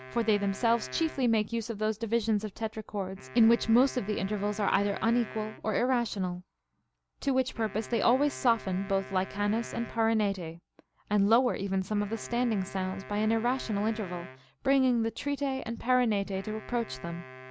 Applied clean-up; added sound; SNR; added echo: none; Wind instrument, woodwind instrument; 18 dB; none.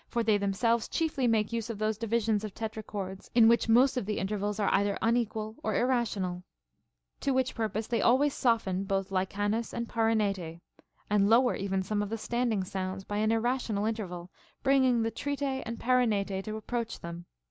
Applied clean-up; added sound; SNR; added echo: none; none; none; none.